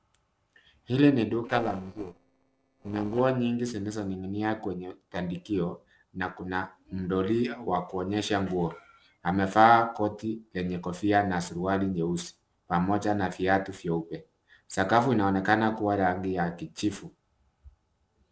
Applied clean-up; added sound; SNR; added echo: neural separator model SepFormer DNS4.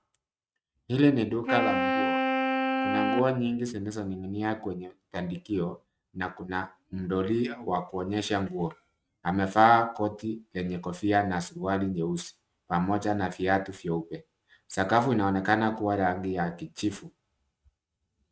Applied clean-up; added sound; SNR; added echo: neural mask model RNNoise.